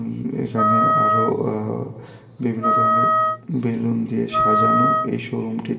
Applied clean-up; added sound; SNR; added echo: none; Wind instrument, woodwind instrument; -3 dB; reverberation time 2.1 s.